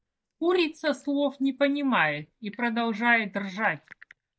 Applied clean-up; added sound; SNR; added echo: neural mask model DeepFilterNet 3.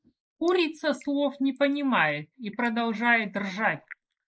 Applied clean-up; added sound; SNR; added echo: neural mask model Resemble Enhance denoiser.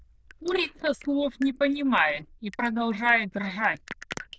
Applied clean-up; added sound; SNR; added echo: neural diffusion model UNIVERSE++.